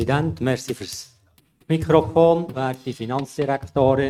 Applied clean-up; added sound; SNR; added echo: neural mask model RNNoise.